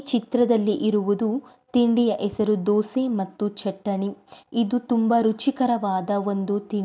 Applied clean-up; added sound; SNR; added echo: none; none; none; none.